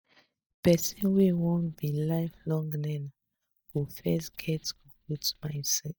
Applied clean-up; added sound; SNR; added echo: neural mask model DeepFilterNet 3.